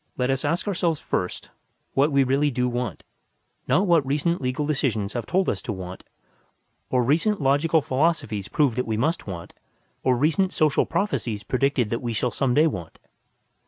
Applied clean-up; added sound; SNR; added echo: none; none; none; none.